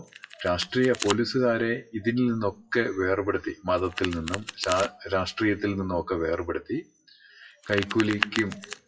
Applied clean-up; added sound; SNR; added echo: classical method WPE with log-MMSE.